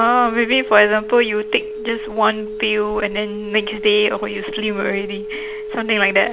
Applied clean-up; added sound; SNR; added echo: none; Telephone; 10 dB; none.